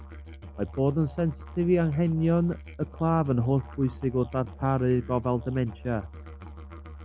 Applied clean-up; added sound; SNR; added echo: none; Musical instrument; 15 dB; none.